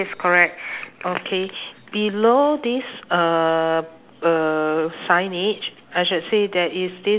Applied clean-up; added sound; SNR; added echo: none; none; none; none.